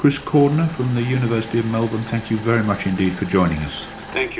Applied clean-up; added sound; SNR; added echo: none; Engine / Mechanisms; 15 dB; reverberation time 0.4 s.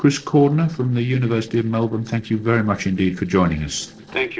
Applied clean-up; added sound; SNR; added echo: neural separator model SepFormer DNS4.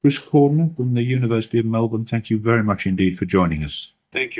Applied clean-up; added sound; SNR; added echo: neural mask model DeepFilterNet 3.